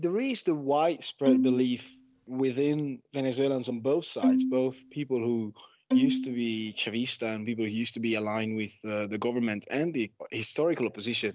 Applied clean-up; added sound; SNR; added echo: none; Bowed string instrument; -1 dB; none.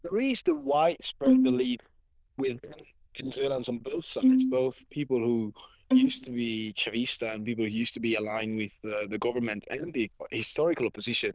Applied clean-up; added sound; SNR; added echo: neural diffusion model UNIVERSE++.